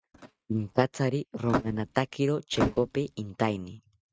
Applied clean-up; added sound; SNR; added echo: neural mask model RNNoise.